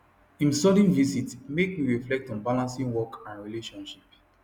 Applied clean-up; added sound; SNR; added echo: none; none; none; none.